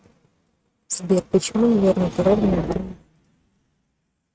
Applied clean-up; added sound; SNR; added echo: neural mask model RNNoise.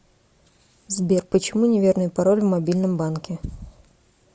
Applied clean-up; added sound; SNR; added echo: none; none; none; none.